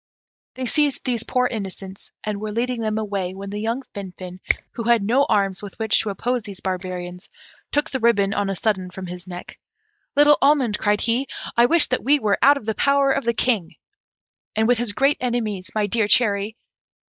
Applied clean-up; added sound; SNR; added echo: neural mask model DeepFilterNet 3.